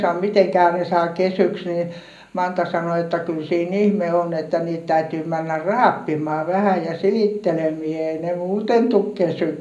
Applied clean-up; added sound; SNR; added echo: none; none; none; reverberation time 0.4 s.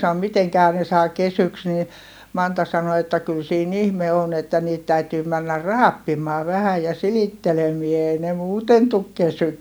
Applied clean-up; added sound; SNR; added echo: none; none; none; none.